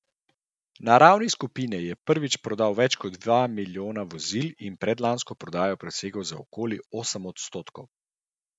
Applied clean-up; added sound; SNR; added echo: none; none; none; none.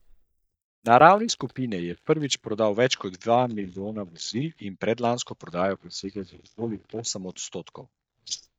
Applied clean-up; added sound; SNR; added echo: neural mask model DeepFilterNet 3.